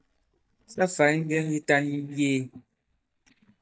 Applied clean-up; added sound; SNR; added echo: neural mask model DeepFilterNet 3.